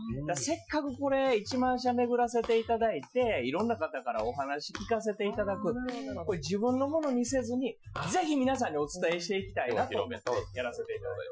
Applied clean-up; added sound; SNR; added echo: classical method Wiener filter.